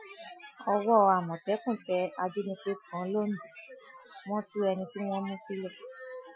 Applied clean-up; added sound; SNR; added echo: classical method Wiener filter.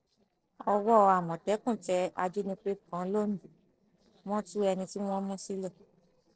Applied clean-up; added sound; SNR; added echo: neural separator model SepFormer DNS4.